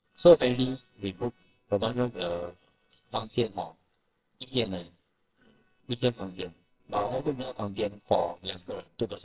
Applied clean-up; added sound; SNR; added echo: neural separator model SepFormer WHAMR!.